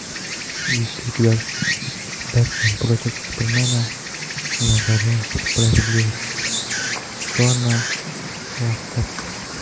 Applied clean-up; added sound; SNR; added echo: none; Insect; 4 dB; none.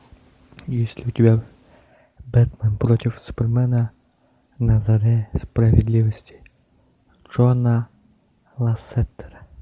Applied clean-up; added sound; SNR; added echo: none; none; none; none.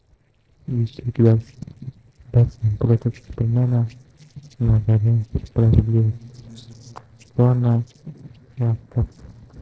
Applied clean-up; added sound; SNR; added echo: neural separator model SepFormer DNS4.